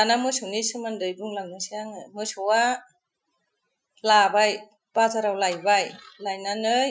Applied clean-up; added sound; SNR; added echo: classical method Wiener filter.